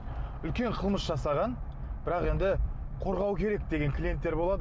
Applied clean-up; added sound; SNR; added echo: none; none; none; none.